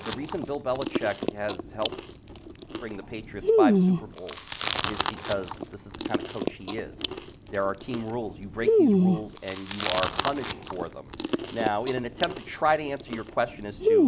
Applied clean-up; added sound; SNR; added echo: none; Chewing, mastication; -4 dB; none.